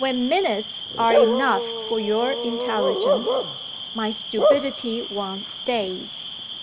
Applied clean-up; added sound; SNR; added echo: none; Bark / Cricket; 0 dB; none.